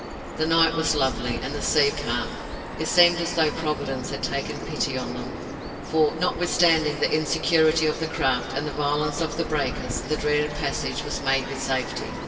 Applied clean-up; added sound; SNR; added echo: none; Bird vocalization, bird call, bird song; 8 dB; reverberation time 2.0 s.